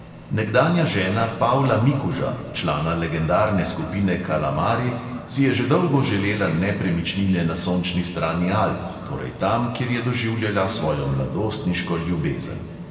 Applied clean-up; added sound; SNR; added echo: none; Microwave oven; 19 dB; reverberation time 2.1 s.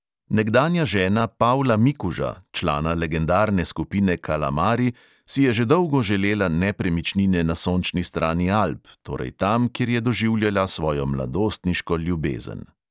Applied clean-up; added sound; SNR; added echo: none; none; none; none.